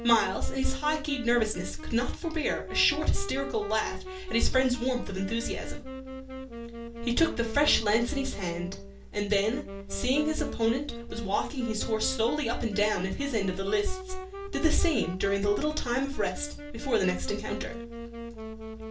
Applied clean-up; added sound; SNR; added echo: none; Wind instrument, woodwind instrument; 12 dB; reverberation time 0.2 s.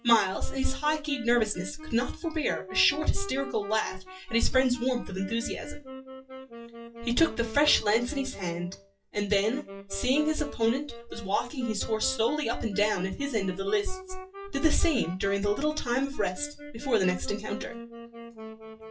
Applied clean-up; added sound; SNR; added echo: classical method WPE with log-MMSE.